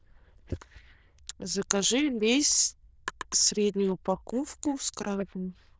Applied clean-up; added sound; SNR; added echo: neural diffusion model UNIVERSE++.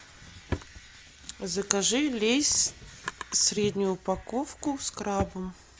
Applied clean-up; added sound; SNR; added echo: none; Drawer open or close; 14 dB; none.